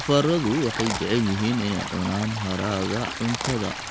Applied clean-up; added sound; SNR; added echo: none; Stream + Domestic sounds, home sounds; 7 dB; none.